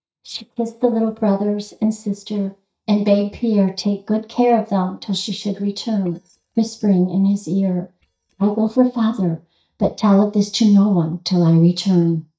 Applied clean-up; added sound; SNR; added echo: neural mask model DeepFilterNet 3.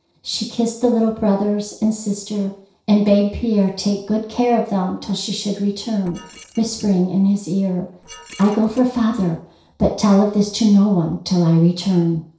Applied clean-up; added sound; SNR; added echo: neural separator model SepFormer DNS4.